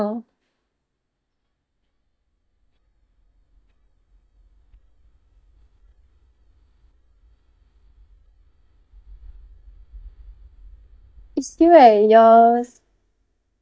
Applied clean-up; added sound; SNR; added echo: neural mask model DeepFilterNet 3.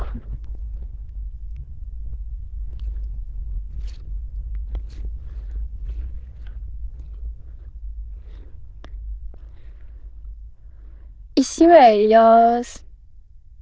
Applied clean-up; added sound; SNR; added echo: neural diffusion model UNIVERSE++.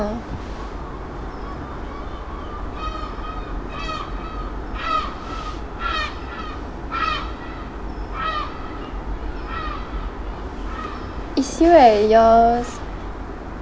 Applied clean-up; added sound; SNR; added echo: none; Gull, seagull; 5 dB; none.